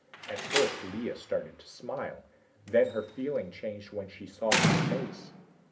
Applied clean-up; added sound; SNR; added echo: none; Slam; 1 dB; reverberation time 0.3 s.